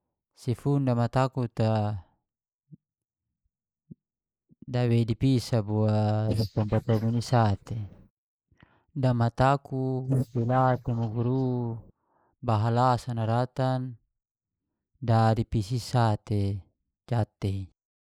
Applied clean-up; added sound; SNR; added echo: neural mask model Resemble Enhance denoiser.